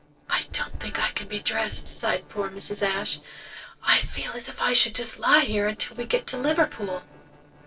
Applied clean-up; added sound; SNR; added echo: neural separator model SepFormer DNS4.